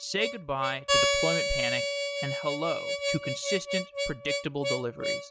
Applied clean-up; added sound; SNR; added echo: none; Harmonica; -3 dB; none.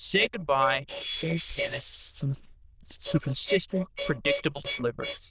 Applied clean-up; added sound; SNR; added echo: neural diffusion model UNIVERSE++.